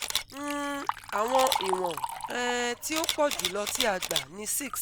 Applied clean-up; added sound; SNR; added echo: none; Camera + Liquid; 3 dB; none.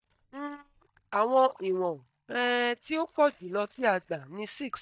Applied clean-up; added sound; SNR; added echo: neural mask model DeepFilterNet 3.